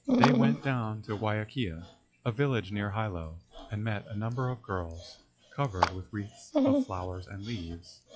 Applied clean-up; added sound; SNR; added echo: classical method log-MMSE.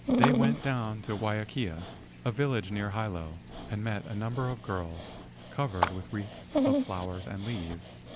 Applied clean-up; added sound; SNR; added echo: none; Dog + Clapping; 1 dB; none.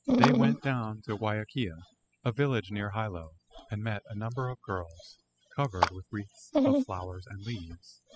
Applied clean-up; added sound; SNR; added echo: classical method spectral subtraction.